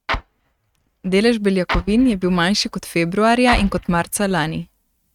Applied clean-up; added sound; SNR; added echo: neural mask model RNNoise.